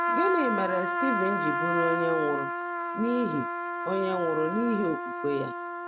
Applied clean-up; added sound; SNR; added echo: none; Trumpet; 1 dB; none.